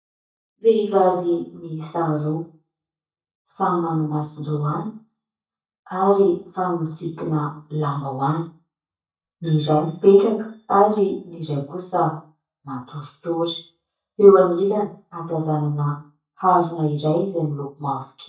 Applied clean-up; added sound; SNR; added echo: neural mask model DeepFilterNet 3.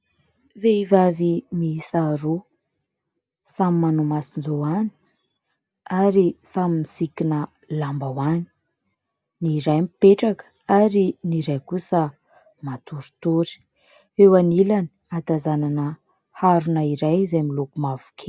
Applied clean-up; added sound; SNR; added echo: none; none; none; none.